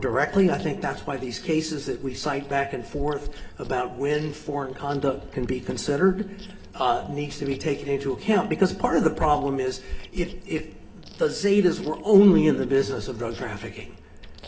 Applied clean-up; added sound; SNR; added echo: none; Chewing, mastication; 15 dB; reverberation time 0.3 s.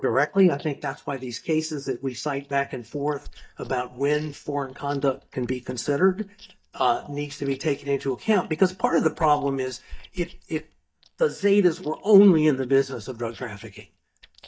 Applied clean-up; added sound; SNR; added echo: neural mask model DeepFilterNet 3.